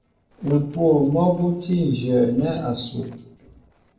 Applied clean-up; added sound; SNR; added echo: neural separator model SepFormer DNS4.